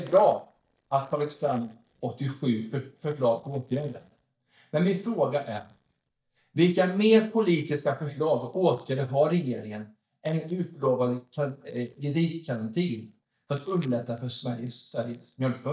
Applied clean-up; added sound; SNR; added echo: neural mask model DeepFilterNet 3.